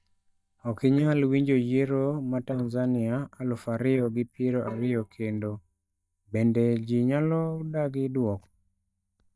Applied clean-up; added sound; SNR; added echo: neural mask model DeepFilterNet 3.